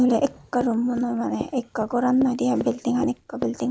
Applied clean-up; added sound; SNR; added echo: none; Run; 14 dB; none.